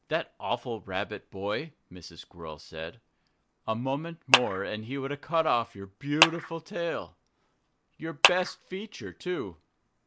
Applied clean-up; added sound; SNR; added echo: none; Clapping; -4 dB; none.